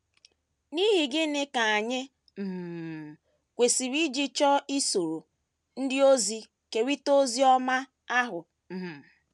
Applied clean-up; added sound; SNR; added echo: none; none; none; none.